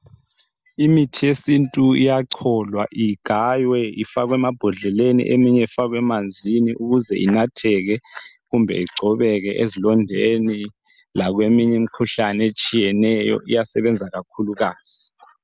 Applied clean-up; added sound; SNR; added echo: none; none; none; none.